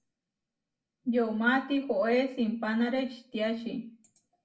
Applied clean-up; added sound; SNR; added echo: none; none; none; reverberation time 0.2 s.